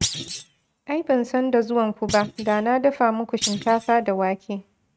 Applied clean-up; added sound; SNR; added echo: neural mask model RNNoise.